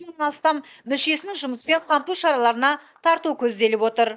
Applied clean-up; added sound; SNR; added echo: neural mask model DeepFilterNet 3.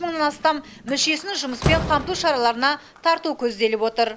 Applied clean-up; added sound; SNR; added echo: none; Slam; 10 dB; none.